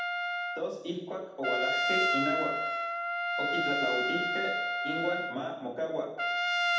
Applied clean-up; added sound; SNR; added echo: none; Trumpet; -4 dB; reverberation time 0.8 s.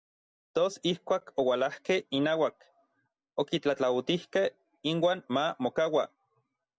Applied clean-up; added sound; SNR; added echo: none; none; none; none.